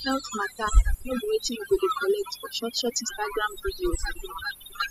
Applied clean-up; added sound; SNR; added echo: classical method spectral subtraction.